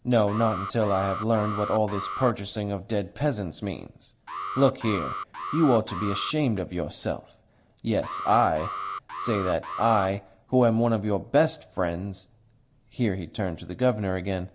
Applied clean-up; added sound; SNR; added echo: none; Alarm; 10 dB; none.